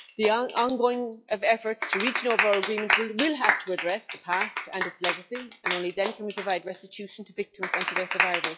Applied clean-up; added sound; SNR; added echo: classical method log-MMSE.